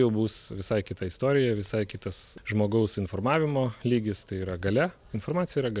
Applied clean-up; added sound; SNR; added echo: none; none; none; none.